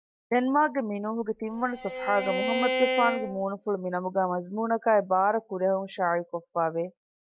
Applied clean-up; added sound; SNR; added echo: none; Bowed string instrument; 3 dB; none.